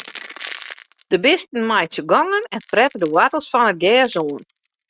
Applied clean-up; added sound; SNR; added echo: neural mask model RNNoise.